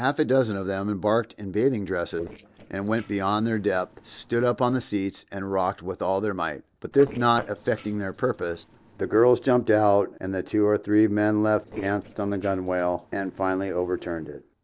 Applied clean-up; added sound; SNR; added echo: neural separator model SepFormer DNS4.